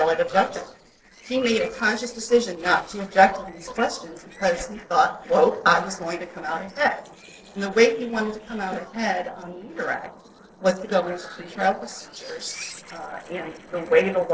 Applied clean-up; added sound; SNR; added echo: neural separator model SepFormer DNS4.